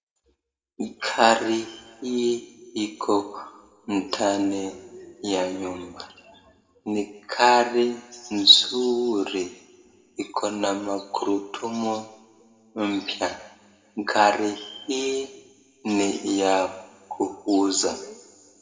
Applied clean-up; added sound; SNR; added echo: none; none; none; reverberation time 1.7 s.